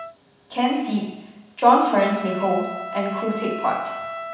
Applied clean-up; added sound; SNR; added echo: none; Trumpet; 12 dB; reverberation time 1.1 s.